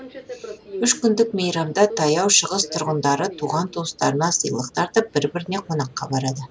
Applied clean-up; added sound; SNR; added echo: none; Subway, metro, underground; 17 dB; none.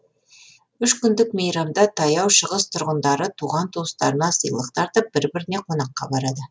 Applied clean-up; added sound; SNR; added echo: none; none; none; none.